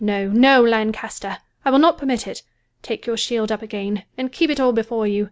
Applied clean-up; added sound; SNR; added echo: none; none; none; none.